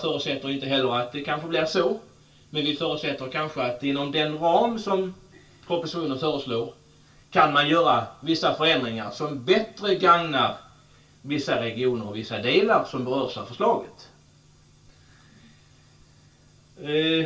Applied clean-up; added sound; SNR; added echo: none; none; none; reverberation time 0.2 s.